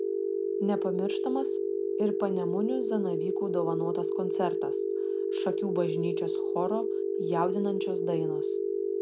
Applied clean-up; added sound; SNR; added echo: none; Telephone; -4 dB; none.